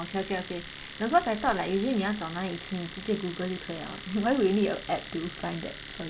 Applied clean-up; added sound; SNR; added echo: none; Domestic sounds, home sounds; 11 dB; none.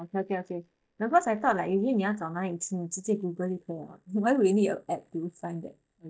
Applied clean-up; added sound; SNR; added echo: neural mask model DeepFilterNet 3.